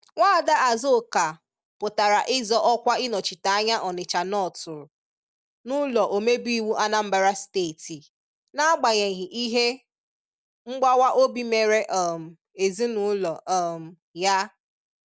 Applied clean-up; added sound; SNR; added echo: none; none; none; none.